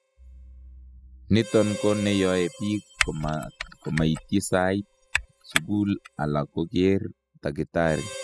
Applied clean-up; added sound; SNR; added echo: classical method spectral subtraction.